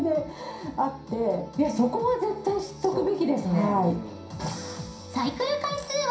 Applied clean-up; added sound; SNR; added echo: none; none; none; reverberation time 0.5 s.